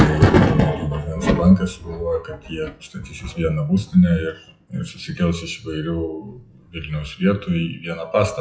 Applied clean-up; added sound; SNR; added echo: classical method WPE with log-MMSE.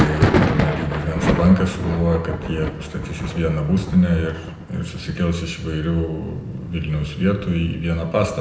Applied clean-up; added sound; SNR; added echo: none; Thunder; 4 dB; reverberation time 0.8 s.